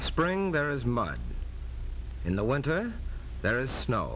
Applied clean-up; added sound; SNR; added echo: none; none; none; none.